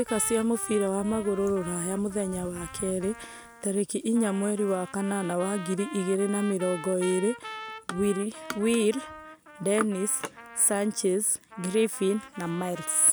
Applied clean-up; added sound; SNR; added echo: none; Trumpet; 16 dB; none.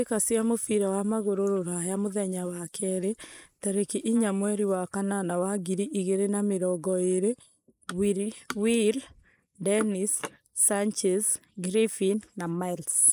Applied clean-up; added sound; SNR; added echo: neural mask model Resemble Enhance denoiser.